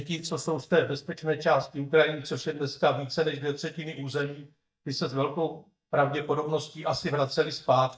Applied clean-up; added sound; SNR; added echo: neural mask model DeepFilterNet 3.